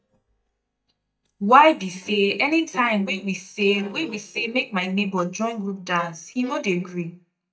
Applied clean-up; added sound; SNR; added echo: neural mask model DeepFilterNet 3.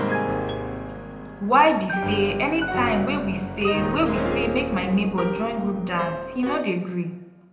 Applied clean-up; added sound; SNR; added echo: none; Piano; 4 dB; reverberation time 0.7 s.